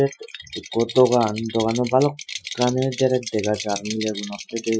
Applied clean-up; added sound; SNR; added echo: classical method Wiener filter.